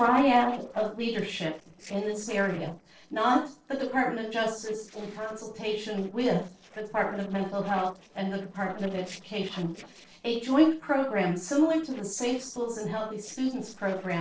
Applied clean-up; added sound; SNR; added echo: neural separator model SepFormer DNS4.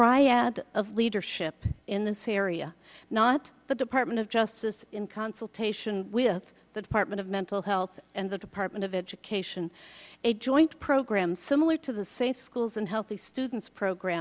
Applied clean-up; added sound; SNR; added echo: none; none; none; none.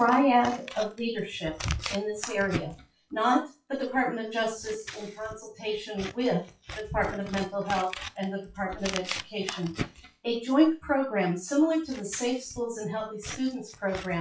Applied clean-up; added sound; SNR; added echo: classical method WPE with log-MMSE.